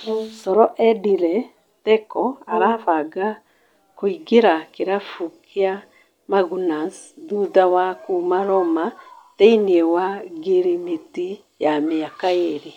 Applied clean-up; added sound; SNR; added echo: none; Brass instrument; 12 dB; none.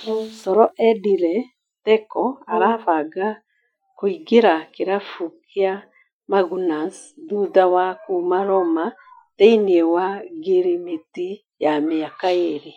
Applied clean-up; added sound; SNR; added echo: classical method Wiener filter.